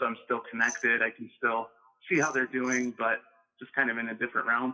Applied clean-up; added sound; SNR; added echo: classical method WPE with log-MMSE.